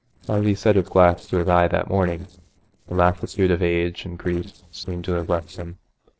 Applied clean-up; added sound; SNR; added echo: neural separator model SepFormer DNS4.